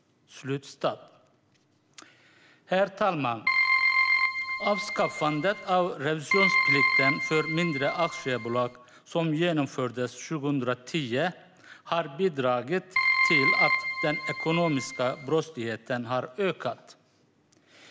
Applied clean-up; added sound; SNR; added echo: none; Keyboard (musical); -3 dB; none.